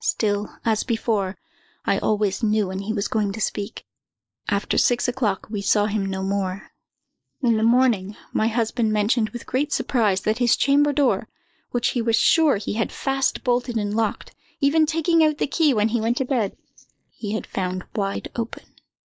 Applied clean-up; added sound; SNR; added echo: neural mask model Resemble Enhance denoiser.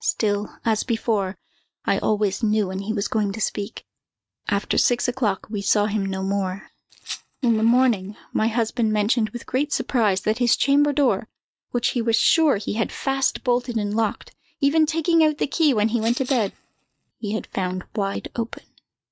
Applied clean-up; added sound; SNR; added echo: neural mask model RNNoise.